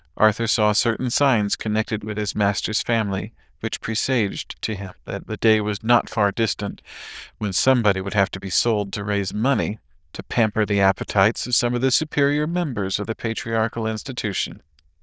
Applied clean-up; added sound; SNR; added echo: neural diffusion model UNIVERSE++.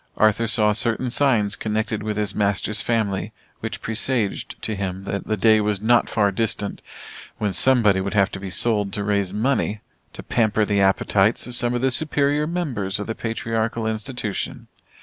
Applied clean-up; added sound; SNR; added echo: none; none; none; none.